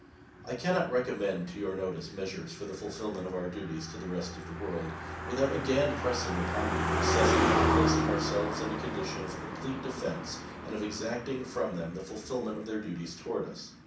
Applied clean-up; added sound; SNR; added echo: none; Car passing by; -1 dB; reverberation time 0.6 s.